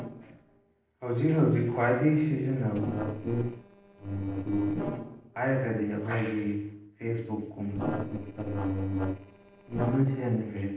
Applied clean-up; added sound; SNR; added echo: neural separator model SepFormer DNS4.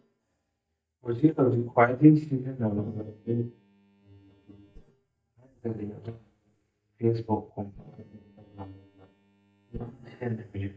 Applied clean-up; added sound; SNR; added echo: neural mask model DeepFilterNet 3.